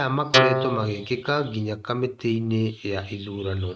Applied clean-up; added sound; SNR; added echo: neural mask model RNNoise.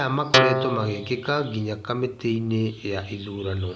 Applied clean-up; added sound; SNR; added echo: none; Guitar; -4 dB; none.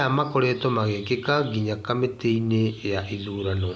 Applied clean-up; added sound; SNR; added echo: none; none; none; none.